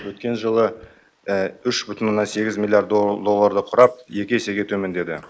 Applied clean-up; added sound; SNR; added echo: neural mask model Resemble Enhance denoiser.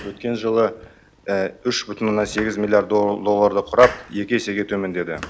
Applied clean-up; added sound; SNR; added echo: none; Domestic sounds, home sounds; 16 dB; none.